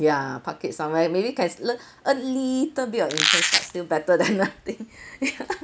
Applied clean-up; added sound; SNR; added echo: none; Squeak; -3 dB; none.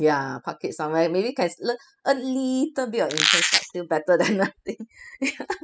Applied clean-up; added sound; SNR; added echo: classical method spectral subtraction.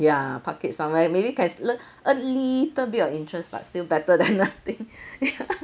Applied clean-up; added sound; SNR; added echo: none; none; none; none.